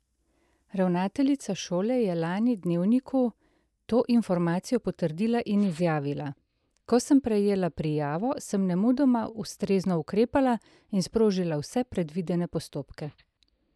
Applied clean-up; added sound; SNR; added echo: neural mask model DeepFilterNet 3.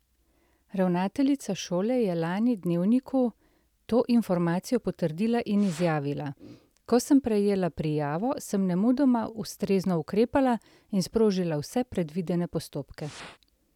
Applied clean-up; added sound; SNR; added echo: none; Fire; 18 dB; none.